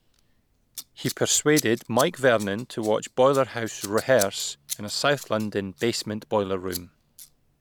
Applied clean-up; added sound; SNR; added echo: none; Scissors; 15 dB; none.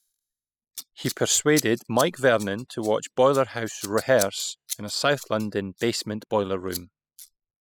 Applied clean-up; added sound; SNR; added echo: classical method spectral subtraction.